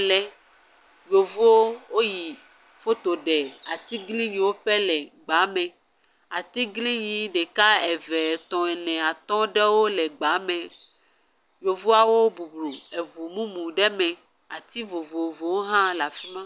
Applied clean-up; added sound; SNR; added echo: none; none; none; none.